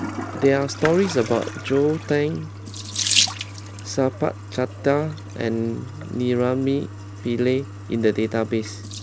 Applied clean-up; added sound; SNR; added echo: none; Sink (filling or washing) / Water tap, faucet + Toilet flush; 7 dB; none.